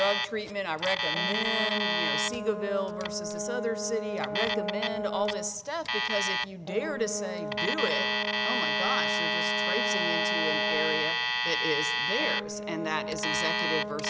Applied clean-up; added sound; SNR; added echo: none; Brass instrument + Alarm; -3 dB; none.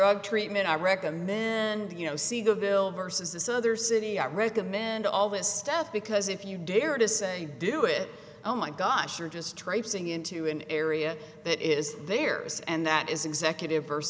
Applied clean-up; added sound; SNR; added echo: none; none; none; none.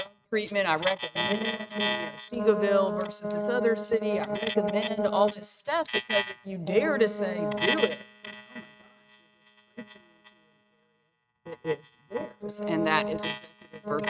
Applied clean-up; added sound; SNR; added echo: neural mask model RNNoise.